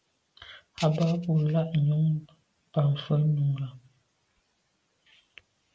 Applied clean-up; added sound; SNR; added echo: none; none; none; none.